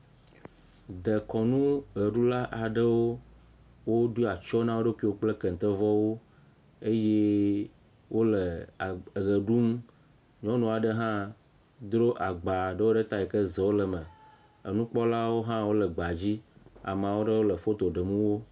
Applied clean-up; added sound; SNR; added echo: none; none; none; none.